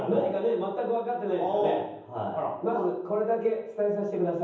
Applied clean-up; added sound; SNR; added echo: none; none; none; reverberation time 0.9 s.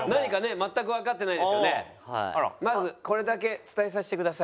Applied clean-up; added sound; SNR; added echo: none; none; none; none.